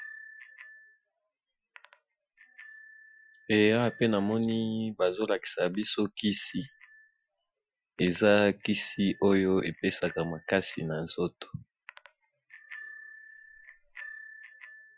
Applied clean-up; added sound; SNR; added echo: classical method Wiener filter.